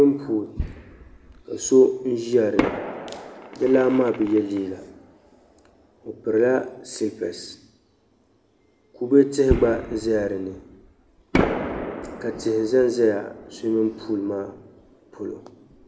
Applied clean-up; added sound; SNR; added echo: none; Fireworks; 9 dB; none.